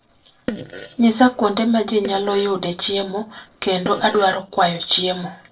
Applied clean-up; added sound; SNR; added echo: neural separator model SepFormer DNS4.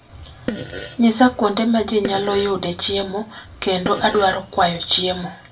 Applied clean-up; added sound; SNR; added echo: none; Fart; 13 dB; reverberation time 0.2 s.